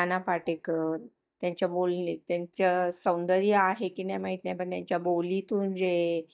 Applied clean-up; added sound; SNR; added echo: neural mask model DeepFilterNet 3.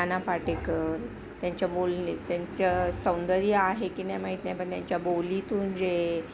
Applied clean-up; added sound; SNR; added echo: none; Bowed string instrument; 13 dB; none.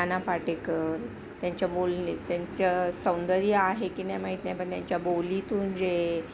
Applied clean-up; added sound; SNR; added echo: none; none; none; none.